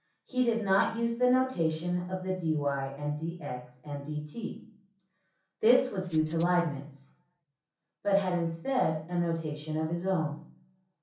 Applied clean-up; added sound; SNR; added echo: none; Rattle (instrument); 12 dB; reverberation time 0.6 s.